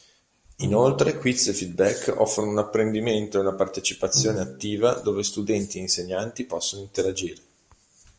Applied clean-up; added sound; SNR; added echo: none; Bowed string instrument; 14 dB; none.